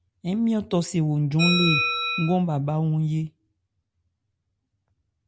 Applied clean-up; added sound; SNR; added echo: none; Bell; 6 dB; none.